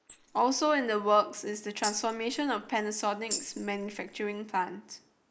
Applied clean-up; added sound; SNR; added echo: neural mask model Resemble Enhance denoiser.